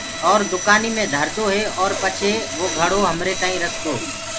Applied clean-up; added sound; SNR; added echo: none; Sawing; 6 dB; none.